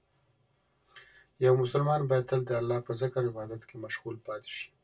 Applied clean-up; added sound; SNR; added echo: none; none; none; reverberation time 0.1 s.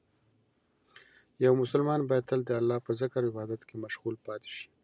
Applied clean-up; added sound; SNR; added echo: none; none; none; none.